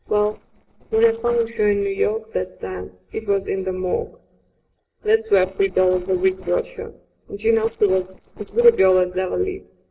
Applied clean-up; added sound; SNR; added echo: neural separator model SepFormer DNS4.